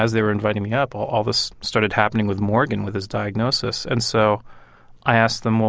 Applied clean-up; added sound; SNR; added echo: none; none; none; none.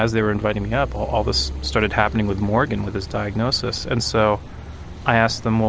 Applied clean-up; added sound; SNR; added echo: none; Car passing by / Idling / Accelerating, revving, vroom; 11 dB; none.